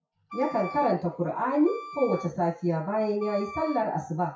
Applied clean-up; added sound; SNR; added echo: classical method WPE with log-MMSE.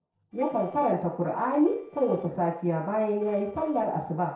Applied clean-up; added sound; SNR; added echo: neural separator model SepFormer DNS4.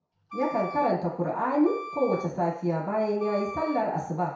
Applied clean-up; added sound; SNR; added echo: none; Wind instrument, woodwind instrument; 14 dB; reverberation time 0.6 s.